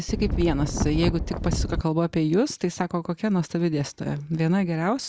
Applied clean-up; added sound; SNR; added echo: none; Wind; 2 dB; none.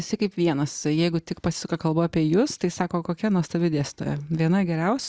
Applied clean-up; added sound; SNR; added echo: none; none; none; none.